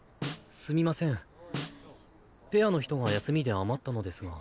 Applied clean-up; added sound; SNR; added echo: none; Snare drum; 11 dB; none.